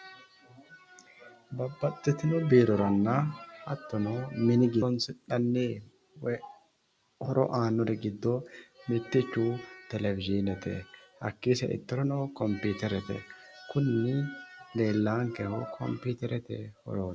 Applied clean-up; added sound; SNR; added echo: none; none; none; none.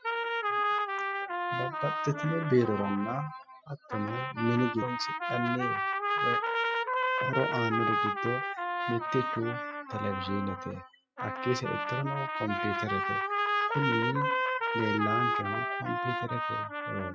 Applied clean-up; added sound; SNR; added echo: classical method spectral subtraction.